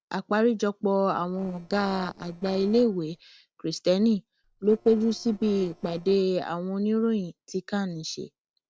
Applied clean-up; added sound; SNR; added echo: neural separator model SepFormer DNS4.